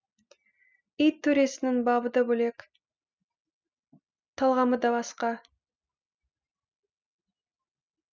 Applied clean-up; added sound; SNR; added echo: none; none; none; none.